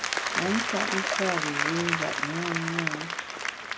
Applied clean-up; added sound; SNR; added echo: none; Applause; -3 dB; none.